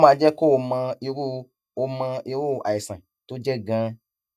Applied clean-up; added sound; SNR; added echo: neural mask model DeepFilterNet 3.